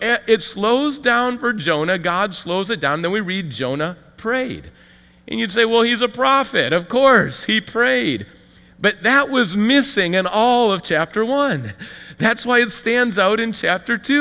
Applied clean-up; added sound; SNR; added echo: none; none; none; none.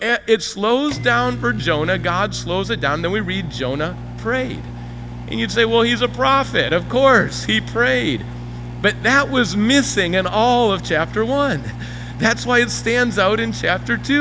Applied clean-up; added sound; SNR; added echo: none; Microwave oven; 11 dB; none.